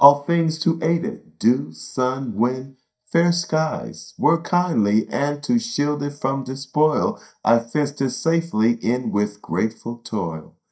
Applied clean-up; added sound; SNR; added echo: neural mask model DeepFilterNet 3.